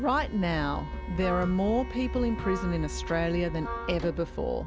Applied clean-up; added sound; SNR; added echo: none; Wind instrument, woodwind instrument + Bowed string instrument; 14 dB; none.